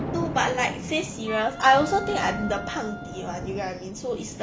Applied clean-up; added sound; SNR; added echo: none; Wind instrument, woodwind instrument + Thunder; 8 dB; none.